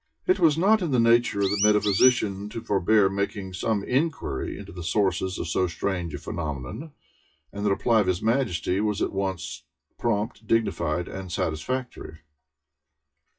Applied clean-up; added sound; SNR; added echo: classical method WPE with log-MMSE.